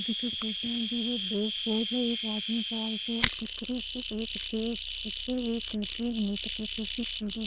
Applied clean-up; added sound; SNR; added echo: neural diffusion model UNIVERSE++.